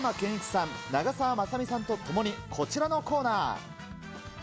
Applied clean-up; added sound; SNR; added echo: none; Trumpet; 18 dB; none.